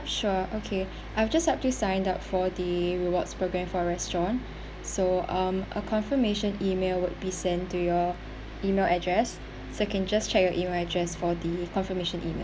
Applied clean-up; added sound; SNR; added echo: none; none; none; none.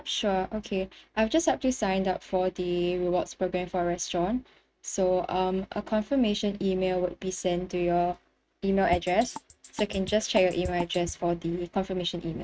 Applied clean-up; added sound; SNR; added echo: neural mask model RNNoise.